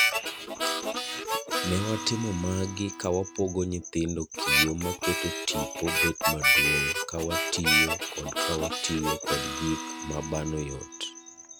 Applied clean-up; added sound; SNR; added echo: none; Harmonica; -2 dB; none.